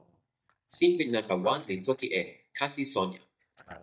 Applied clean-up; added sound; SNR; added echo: neural mask model DeepFilterNet 3.